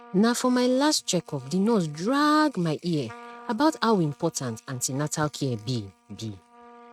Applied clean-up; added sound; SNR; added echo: neural mask model RNNoise.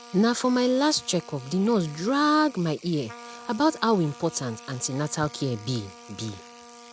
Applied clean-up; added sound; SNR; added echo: none; Trumpet + Engine / Domestic sounds, home sounds; 19 dB; none.